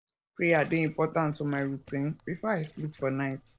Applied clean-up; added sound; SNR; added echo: neural separator model SepFormer DNS4.